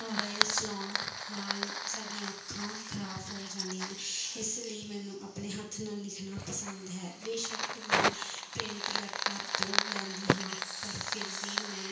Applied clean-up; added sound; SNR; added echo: none; Fire; -3 dB; reverberation time 0.5 s.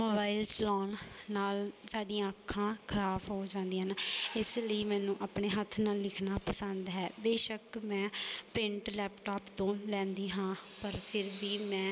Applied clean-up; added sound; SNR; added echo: none; none; none; none.